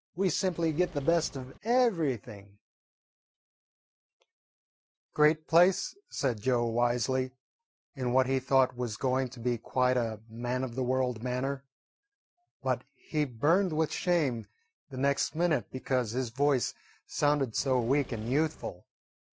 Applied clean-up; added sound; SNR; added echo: none; Engine / Mechanisms; 19 dB; none.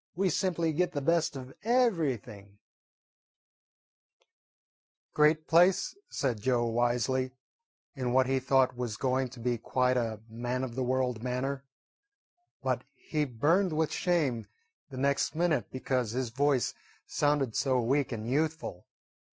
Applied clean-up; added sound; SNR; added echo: none; none; none; none.